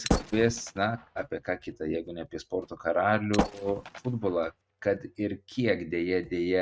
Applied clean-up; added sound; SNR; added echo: neural mask model RNNoise.